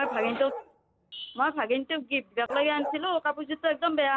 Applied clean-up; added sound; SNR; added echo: none; Bark; 12 dB; none.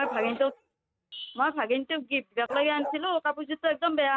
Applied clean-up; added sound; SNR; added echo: neural mask model RNNoise.